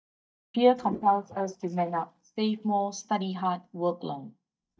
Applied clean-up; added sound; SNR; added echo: neural mask model DeepFilterNet 3.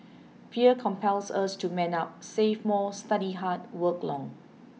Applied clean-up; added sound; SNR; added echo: none; none; none; none.